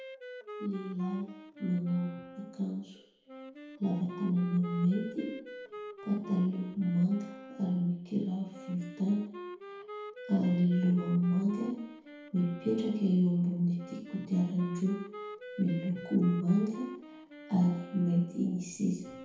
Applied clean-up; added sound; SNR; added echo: none; Wind instrument, woodwind instrument; 15 dB; reverberation time 1.9 s.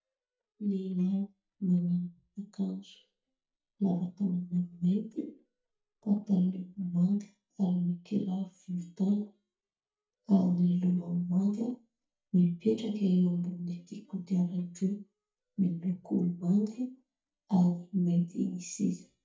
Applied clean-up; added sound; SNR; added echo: neural mask model DeepFilterNet 3.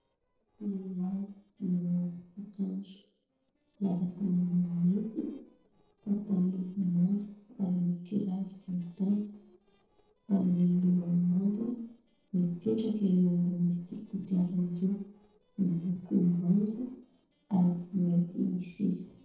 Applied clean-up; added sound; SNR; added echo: neural separator model SepFormer DNS4.